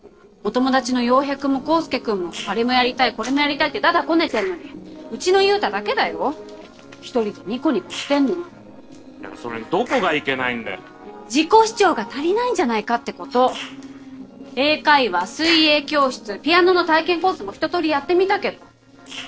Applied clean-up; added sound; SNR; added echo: neural separator model SepFormer DNS4.